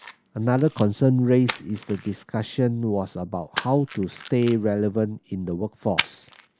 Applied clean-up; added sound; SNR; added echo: none; Splash, splatter; 11 dB; none.